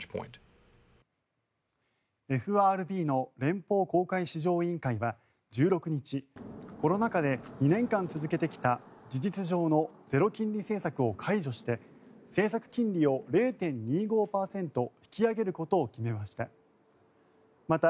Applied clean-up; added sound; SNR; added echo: none; none; none; none.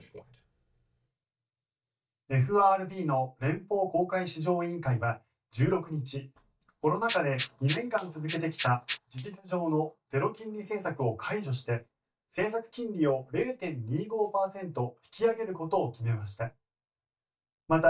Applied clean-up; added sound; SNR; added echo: neural mask model DeepFilterNet 3.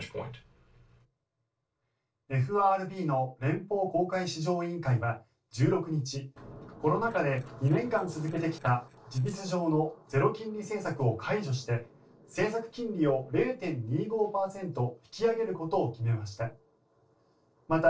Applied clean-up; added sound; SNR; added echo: neural separator model SepFormer DNS4.